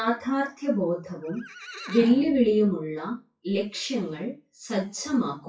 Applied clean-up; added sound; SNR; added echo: classical method WPE with log-MMSE.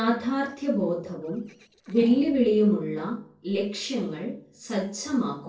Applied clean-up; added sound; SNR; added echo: neural separator model SepFormer DNS4.